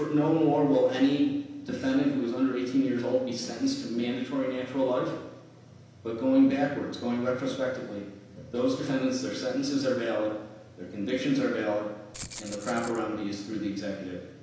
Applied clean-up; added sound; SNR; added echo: none; Rattle (instrument); 15 dB; reverberation time 0.9 s.